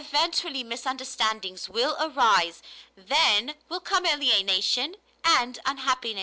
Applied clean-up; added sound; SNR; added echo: none; none; none; none.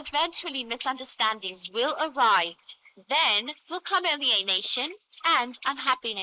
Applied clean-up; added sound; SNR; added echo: neural mask model Resemble Enhance denoiser.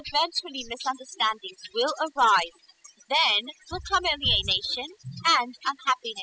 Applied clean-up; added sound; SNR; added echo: classical method spectral subtraction.